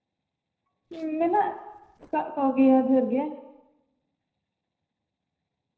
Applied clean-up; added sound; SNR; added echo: neural separator model SepFormer DNS4.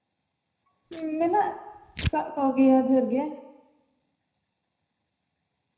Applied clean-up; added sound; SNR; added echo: none; Tearing; 9 dB; reverberation time 0.9 s.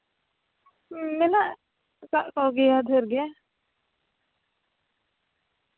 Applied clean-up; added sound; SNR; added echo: none; none; none; none.